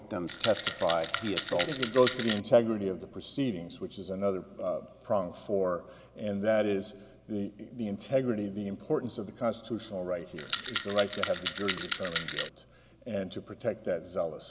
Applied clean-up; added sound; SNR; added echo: none; Rattle; 0 dB; none.